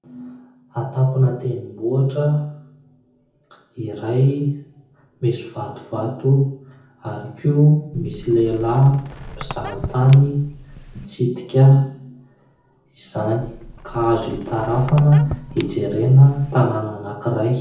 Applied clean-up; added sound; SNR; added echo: none; Squeak; 15 dB; reverberation time 0.7 s.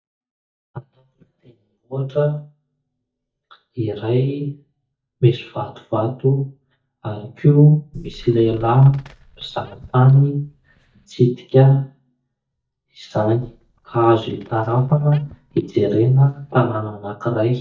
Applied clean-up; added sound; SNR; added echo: neural mask model DeepFilterNet 3.